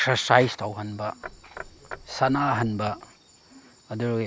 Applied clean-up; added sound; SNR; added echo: none; Knock / Wood; 17 dB; none.